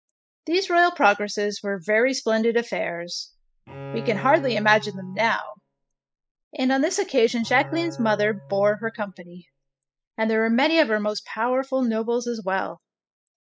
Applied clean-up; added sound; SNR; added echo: classical method spectral subtraction.